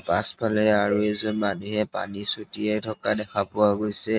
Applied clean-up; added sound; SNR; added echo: neural mask model RNNoise.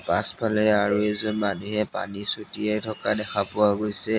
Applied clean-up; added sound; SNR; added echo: none; Cowbell; 14 dB; none.